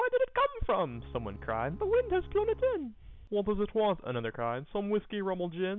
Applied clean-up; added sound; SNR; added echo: none; Bowed string instrument; 16 dB; none.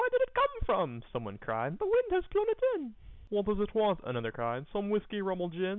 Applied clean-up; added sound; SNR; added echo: none; none; none; none.